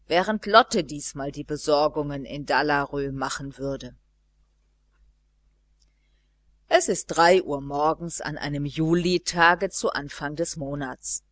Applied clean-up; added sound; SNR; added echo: none; none; none; none.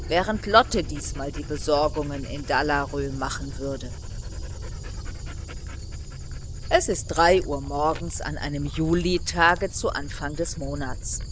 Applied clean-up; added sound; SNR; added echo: none; Dog; 7 dB; none.